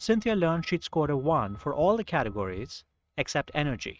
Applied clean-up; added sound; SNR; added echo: neural mask model RNNoise.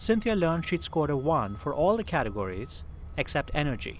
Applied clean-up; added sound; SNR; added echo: none; Truck; 12 dB; none.